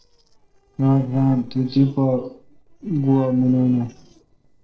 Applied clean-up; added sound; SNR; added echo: neural separator model SepFormer DNS4.